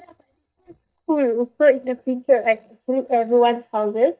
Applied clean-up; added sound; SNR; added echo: neural mask model DeepFilterNet 3.